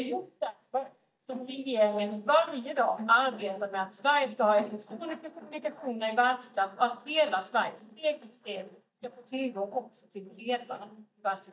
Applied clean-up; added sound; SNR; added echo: neural mask model DeepFilterNet 3.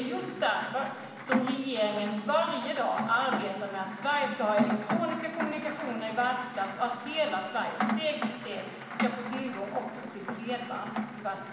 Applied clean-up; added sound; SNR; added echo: none; Rain; 4 dB; reverberation time 1.2 s.